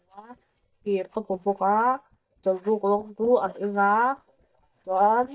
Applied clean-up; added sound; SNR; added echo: neural mask model DeepFilterNet 3.